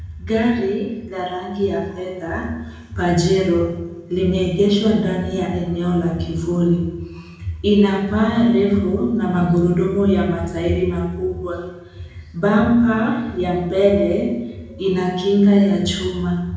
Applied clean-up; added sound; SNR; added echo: none; none; none; reverberation time 0.9 s.